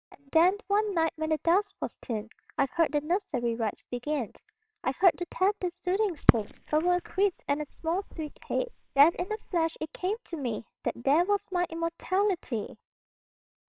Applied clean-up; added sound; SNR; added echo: neural separator model SepFormer WHAMR!.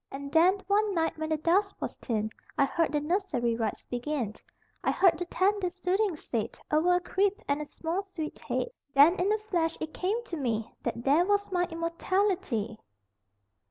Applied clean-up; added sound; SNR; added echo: none; none; none; none.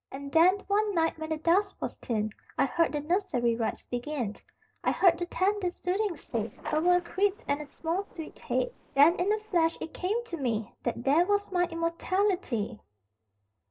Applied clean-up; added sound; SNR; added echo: neural separator model SepFormer DNS4.